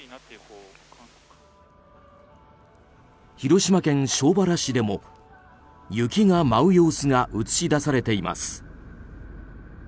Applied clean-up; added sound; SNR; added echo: none; none; none; none.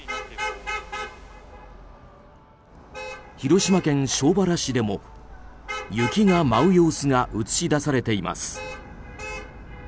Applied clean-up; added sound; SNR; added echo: none; Traffic noise, roadway noise / Vehicle horn, car horn, honking; 12 dB; none.